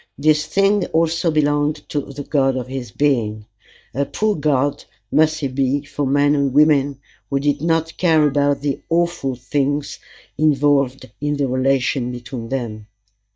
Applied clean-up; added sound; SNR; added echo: neural mask model DeepFilterNet 3.